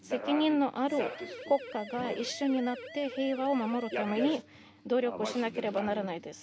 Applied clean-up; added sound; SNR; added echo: none; Siren; 13 dB; none.